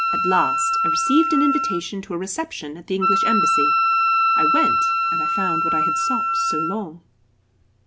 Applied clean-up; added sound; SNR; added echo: none; Wind instrument, woodwind instrument; -5 dB; none.